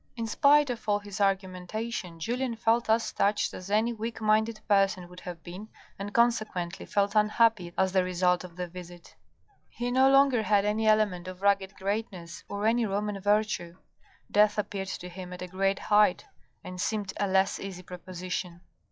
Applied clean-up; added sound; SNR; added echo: classical method log-MMSE.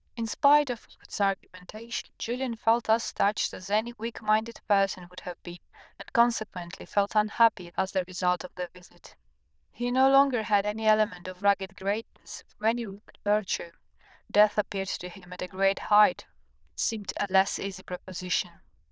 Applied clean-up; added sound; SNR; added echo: neural diffusion model UNIVERSE++.